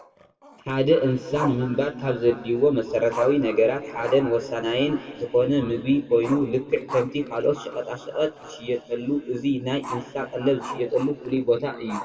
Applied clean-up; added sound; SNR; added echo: none; Growling; 15 dB; reverberation time 2.4 s.